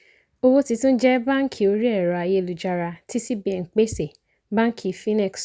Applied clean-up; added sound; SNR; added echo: none; none; none; none.